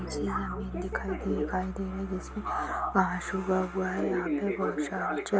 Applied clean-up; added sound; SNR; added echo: none; Bass guitar; 12 dB; none.